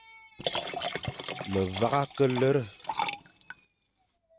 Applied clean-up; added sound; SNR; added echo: none; Liquid; 4 dB; none.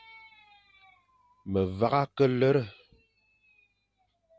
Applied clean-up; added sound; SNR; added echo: none; none; none; none.